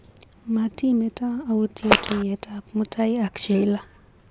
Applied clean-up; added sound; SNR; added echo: none; Fart; -4 dB; none.